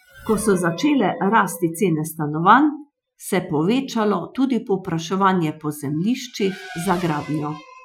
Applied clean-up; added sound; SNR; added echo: classical method Wiener filter.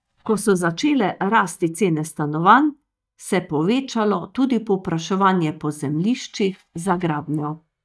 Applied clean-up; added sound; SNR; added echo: neural mask model DeepFilterNet 3.